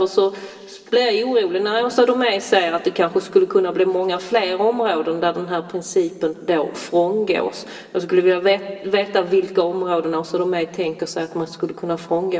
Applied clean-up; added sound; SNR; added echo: none; none; none; reverberation time 2.0 s.